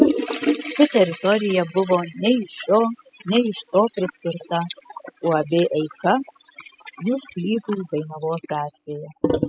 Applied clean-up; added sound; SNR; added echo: classical method spectral subtraction.